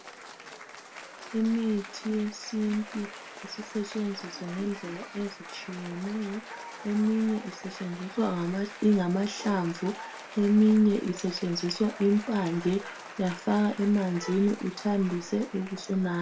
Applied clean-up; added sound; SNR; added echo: none; Applause / Cheering; 15 dB; reverberation time 0.2 s.